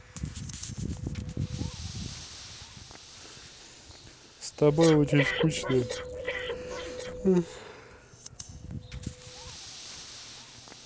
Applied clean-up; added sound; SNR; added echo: none; Breathing; 8 dB; none.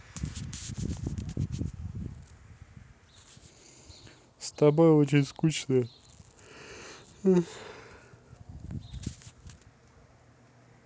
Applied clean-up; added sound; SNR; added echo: none; none; none; none.